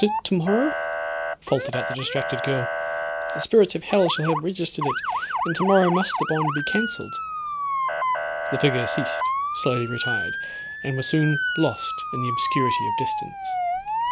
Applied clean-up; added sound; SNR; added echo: none; Motor vehicle (road) / Siren; 2 dB; none.